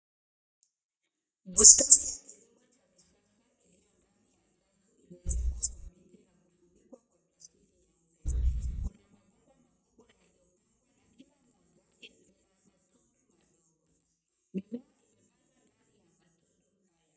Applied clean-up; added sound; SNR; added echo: neural mask model DeepFilterNet 3.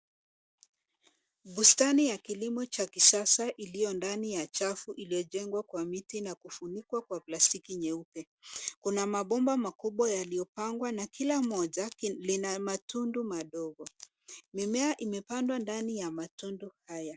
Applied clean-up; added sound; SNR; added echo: none; none; none; none.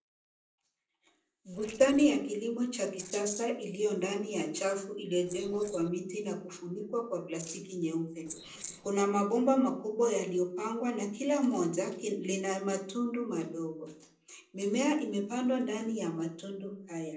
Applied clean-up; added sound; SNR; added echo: neural separator model SepFormer DNS4.